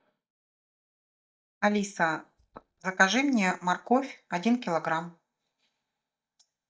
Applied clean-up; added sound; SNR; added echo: neural mask model DeepFilterNet 3.